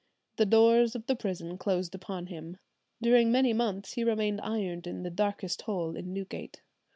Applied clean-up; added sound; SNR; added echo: none; none; none; none.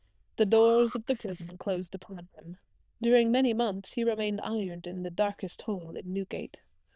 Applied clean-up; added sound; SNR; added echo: neural diffusion model UNIVERSE++.